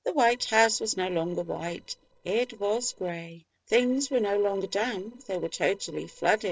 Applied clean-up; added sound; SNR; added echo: neural separator model SepFormer DNS4.